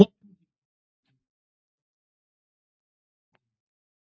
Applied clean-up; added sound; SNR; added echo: neural mask model DeepFilterNet 3.